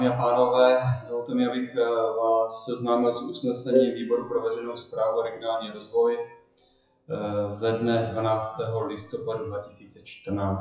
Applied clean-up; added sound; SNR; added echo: classical method WPE with log-MMSE.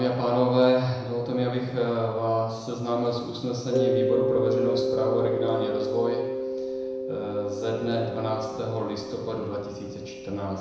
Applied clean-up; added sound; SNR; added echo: none; Mallet percussion; 3 dB; reverberation time 1.0 s.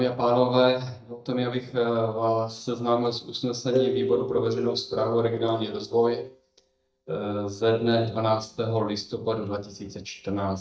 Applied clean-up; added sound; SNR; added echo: neural mask model DeepFilterNet 3.